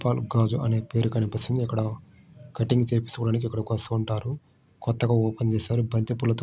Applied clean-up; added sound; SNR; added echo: none; none; none; none.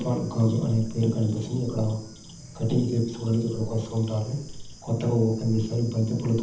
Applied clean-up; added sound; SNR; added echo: none; Bird / Insect; 16 dB; reverberation time 0.8 s.